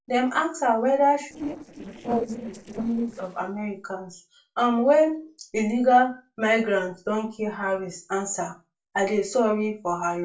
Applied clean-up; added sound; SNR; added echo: neural separator model SepFormer DNS4.